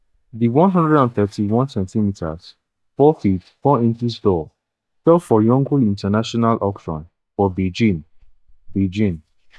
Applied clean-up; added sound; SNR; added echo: neural mask model DeepFilterNet 3.